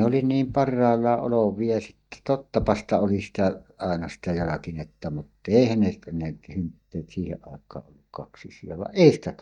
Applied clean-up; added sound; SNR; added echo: neural mask model DeepFilterNet 3.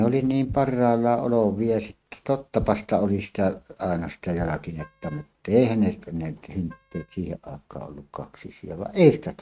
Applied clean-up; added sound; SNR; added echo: neural mask model RNNoise.